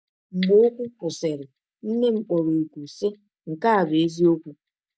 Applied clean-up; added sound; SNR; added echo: neural mask model DeepFilterNet 3.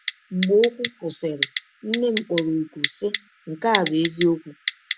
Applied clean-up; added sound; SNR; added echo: none; Typing; 4 dB; none.